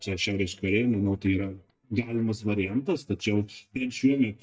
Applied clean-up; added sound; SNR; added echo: neural mask model DeepFilterNet 3.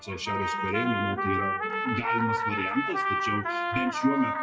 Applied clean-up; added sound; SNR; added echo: classical method WPE with log-MMSE.